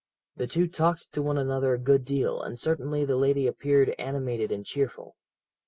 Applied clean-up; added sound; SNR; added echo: none; none; none; none.